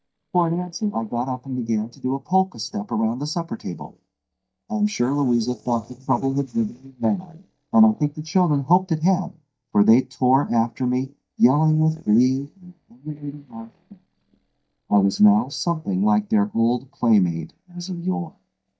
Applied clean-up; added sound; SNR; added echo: neural mask model DeepFilterNet 3.